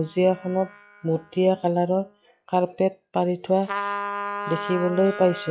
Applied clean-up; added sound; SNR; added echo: classical method log-MMSE.